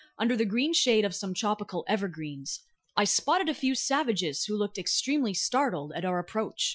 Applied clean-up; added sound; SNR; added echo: classical method Wiener filter.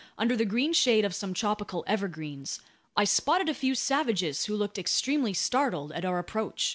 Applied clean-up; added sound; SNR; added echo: none; none; none; none.